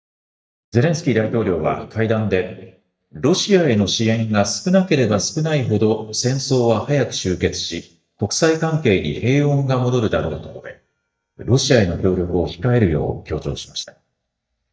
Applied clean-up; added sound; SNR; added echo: neural mask model DeepFilterNet 3.